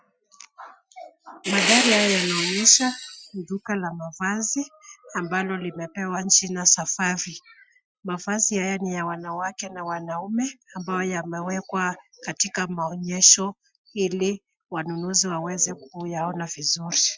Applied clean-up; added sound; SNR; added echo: classical method Wiener filter.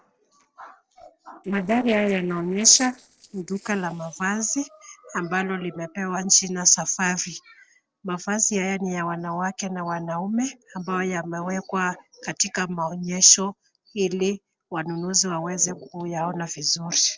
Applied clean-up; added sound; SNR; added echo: neural separator model SepFormer DNS4.